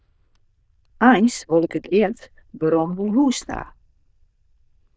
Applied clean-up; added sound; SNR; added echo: neural diffusion model UNIVERSE++.